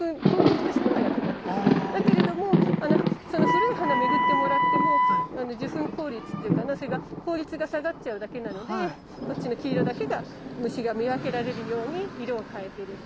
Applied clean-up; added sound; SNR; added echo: none; Thunder + Wind instrument, woodwind instrument; -4 dB; none.